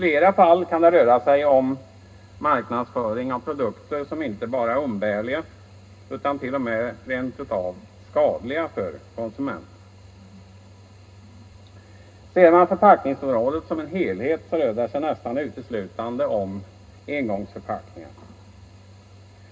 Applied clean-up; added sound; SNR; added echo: none; none; none; reverberation time 0.2 s.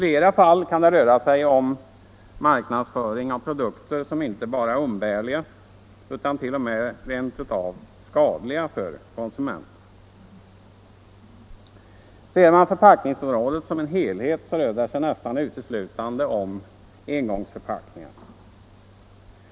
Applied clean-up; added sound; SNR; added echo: none; none; none; none.